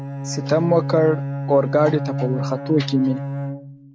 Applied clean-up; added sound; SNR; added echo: none; Bowed string instrument; 5 dB; none.